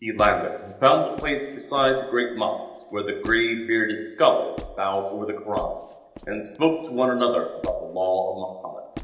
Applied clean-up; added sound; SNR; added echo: none; Squeak; 19 dB; reverberation time 0.9 s.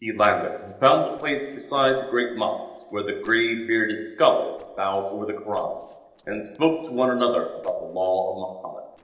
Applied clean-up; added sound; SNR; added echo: neural separator model SepFormer DNS4.